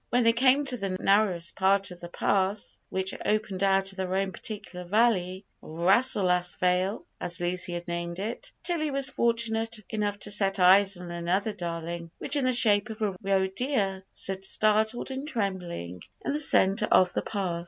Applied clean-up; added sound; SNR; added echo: none; none; none; none.